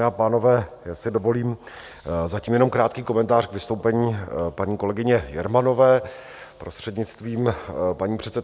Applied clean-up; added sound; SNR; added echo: none; none; none; none.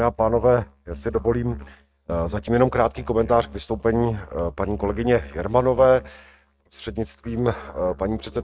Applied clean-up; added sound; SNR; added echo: neural mask model RNNoise.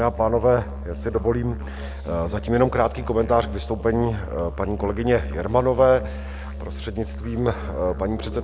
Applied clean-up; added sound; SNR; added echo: none; Musical instrument; 9 dB; none.